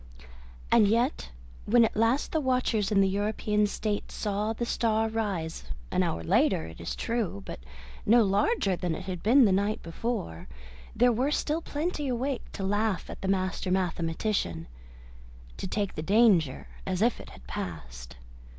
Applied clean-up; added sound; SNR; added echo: none; none; none; none.